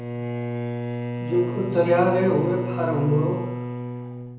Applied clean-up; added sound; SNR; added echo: none; Bowed string instrument; 4 dB; reverberation time 0.9 s.